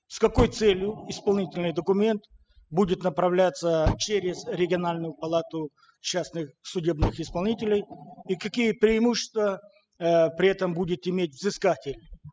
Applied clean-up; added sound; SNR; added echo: classical method spectral subtraction.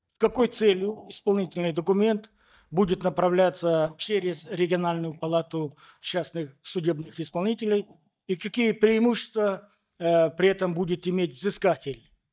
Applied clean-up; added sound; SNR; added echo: neural mask model DeepFilterNet 3.